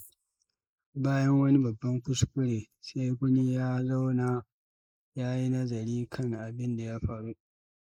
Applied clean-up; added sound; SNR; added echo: neural mask model Resemble Enhance denoiser.